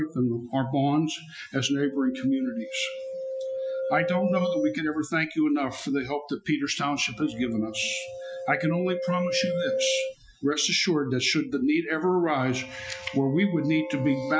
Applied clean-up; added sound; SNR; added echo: classical method Wiener filter.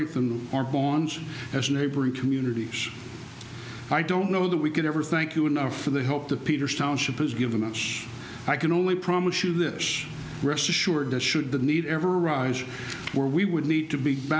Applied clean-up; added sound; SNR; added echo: none; none; none; none.